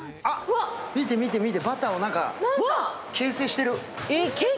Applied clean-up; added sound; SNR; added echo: none; none; none; none.